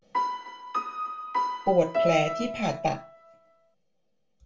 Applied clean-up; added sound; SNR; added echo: none; Piano; 1 dB; reverberation time 0.2 s.